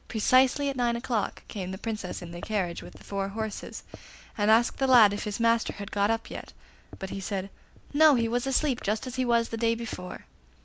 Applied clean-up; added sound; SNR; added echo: none; none; none; none.